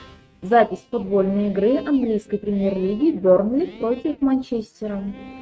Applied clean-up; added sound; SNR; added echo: neural mask model RNNoise.